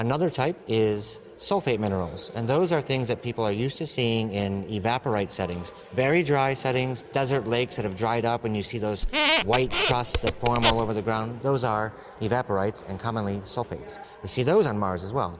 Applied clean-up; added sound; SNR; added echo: none; Squeak; -1 dB; none.